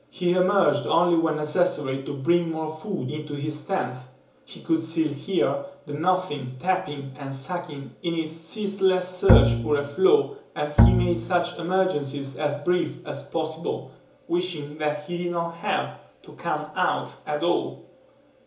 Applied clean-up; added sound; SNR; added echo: none; Bowed string instrument; -3 dB; reverberation time 0.7 s.